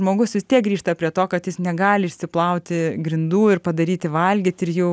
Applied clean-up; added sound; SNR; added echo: none; none; none; none.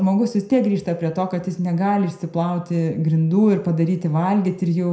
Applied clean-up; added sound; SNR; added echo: none; none; none; reverberation time 0.5 s.